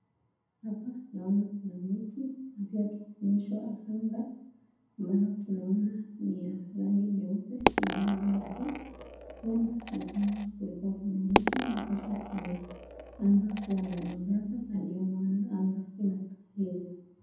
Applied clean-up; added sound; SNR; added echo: none; Coin (dropping); 3 dB; reverberation time 0.8 s.